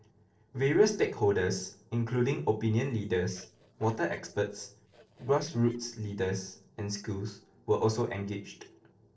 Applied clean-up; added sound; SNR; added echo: neural separator model SepFormer DNS4.